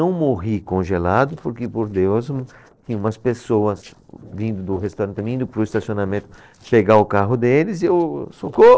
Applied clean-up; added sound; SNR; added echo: neural separator model SepFormer DNS4.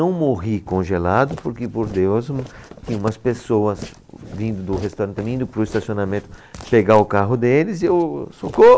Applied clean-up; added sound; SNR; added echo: none; Walk, footsteps; 20 dB; none.